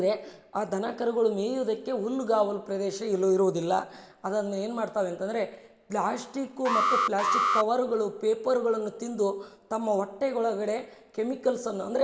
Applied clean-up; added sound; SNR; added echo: none; Alarm; -1 dB; none.